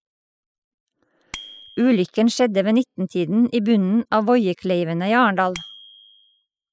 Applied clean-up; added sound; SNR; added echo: classical method spectral subtraction.